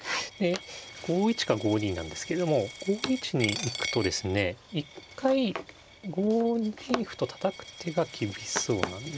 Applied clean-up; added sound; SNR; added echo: none; Coin (dropping); 13 dB; none.